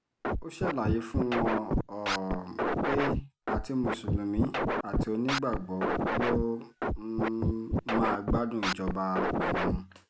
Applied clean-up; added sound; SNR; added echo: none; Scratching (performance technique); -2 dB; none.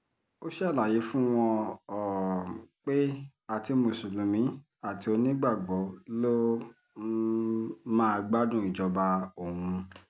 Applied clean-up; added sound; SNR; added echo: none; none; none; none.